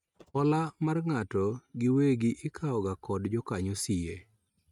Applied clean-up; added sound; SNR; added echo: neural mask model RNNoise.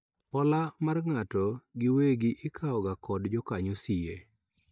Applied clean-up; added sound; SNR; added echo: neural mask model DeepFilterNet 3.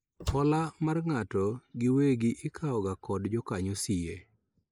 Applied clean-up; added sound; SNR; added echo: neural mask model Resemble Enhance denoiser.